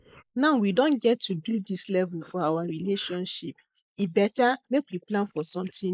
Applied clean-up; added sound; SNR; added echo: neural mask model Resemble Enhance denoiser.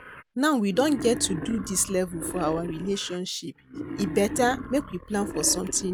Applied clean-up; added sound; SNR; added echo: none; Wild animals; 9 dB; none.